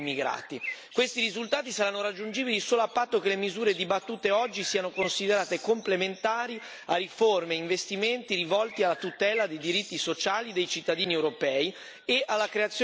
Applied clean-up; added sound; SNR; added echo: none; Bird; 17 dB; none.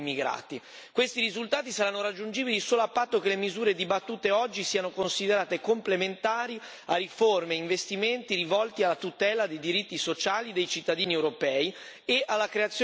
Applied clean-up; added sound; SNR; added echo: none; none; none; none.